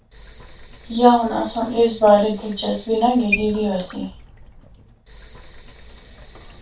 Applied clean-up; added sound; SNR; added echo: none; Sink (filling or washing) / Water tap, faucet; 14 dB; reverberation time 0.2 s.